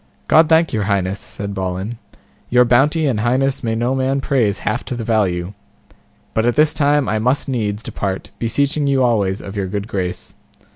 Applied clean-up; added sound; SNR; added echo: none; none; none; none.